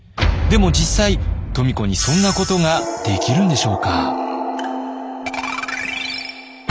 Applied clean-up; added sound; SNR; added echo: none; none; none; none.